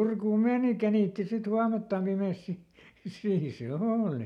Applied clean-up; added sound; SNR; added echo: none; none; none; none.